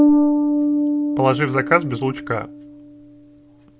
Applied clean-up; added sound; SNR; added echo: none; Bass guitar; -3 dB; none.